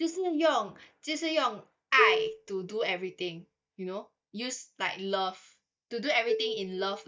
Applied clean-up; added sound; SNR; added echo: neural mask model DeepFilterNet 3.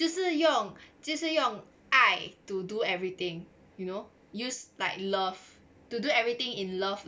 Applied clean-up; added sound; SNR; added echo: none; none; none; none.